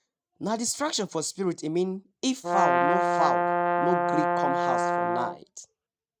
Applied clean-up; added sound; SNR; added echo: neural mask model RNNoise.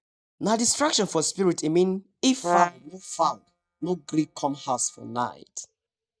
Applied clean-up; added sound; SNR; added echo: neural mask model DeepFilterNet 3.